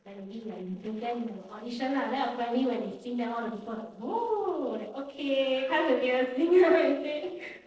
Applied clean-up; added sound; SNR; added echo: neural separator model SepFormer DNS4.